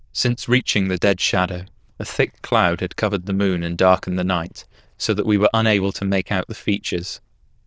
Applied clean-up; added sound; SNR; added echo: neural diffusion model UNIVERSE++.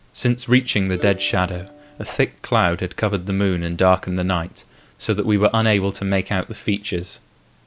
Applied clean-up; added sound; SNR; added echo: none; Plucked string instrument; 16 dB; none.